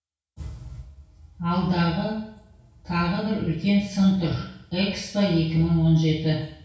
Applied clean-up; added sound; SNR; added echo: none; none; none; reverberation time 0.6 s.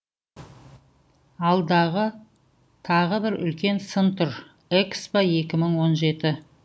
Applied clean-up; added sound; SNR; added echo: none; none; none; none.